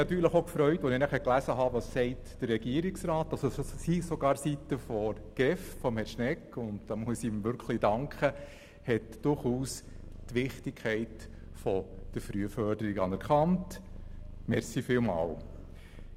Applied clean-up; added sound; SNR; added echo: none; Purr; 14 dB; none.